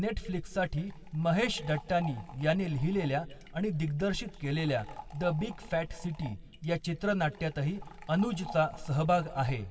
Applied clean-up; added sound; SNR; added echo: none; Liquid; 20 dB; reverberation time 1.1 s.